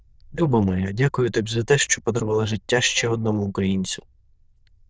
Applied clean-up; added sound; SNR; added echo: neural diffusion model UNIVERSE++.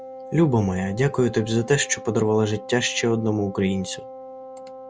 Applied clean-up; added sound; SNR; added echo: none; Wind instrument, woodwind instrument; 15 dB; none.